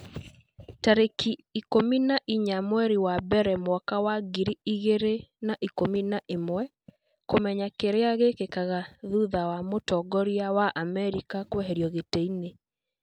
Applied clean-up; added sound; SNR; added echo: none; none; none; none.